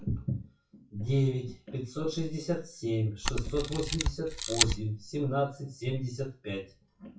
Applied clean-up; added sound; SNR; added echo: classical method WPE with log-MMSE.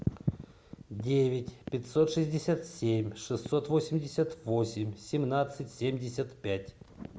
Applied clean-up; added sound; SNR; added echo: none; none; none; none.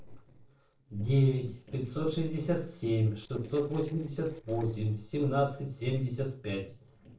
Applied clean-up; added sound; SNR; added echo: neural separator model SepFormer DNS4.